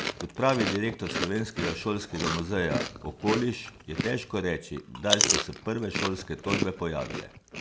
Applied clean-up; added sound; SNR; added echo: none; Chewing, mastication; 2 dB; none.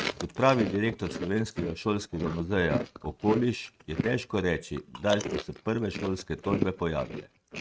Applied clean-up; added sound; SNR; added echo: neural mask model RNNoise.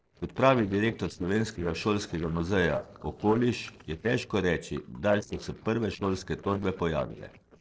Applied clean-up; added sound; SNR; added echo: neural separator model SepFormer DNS4.